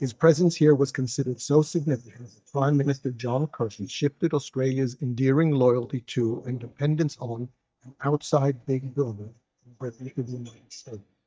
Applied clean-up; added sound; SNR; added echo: neural mask model DeepFilterNet 3.